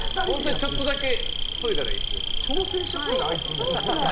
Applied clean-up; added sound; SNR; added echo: none; Insect; -2 dB; none.